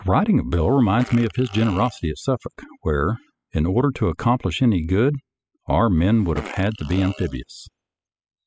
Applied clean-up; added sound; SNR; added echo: classical method spectral subtraction.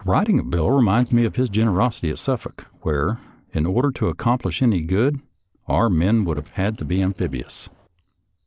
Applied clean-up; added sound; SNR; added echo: neural separator model SepFormer DNS4.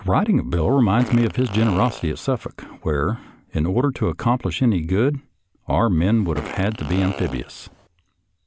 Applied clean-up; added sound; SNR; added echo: none; Fart; 15 dB; none.